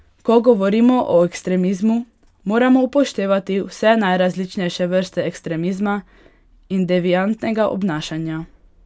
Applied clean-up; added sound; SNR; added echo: none; none; none; none.